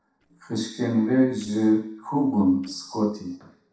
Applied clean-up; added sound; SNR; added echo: neural separator model SepFormer DNS4.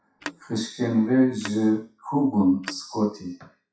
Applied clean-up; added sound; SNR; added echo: classical method WPE with log-MMSE.